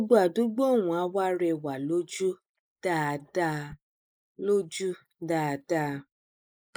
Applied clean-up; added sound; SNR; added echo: neural mask model Resemble Enhance denoiser.